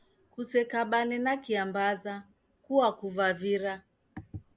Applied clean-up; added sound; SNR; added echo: none; none; none; none.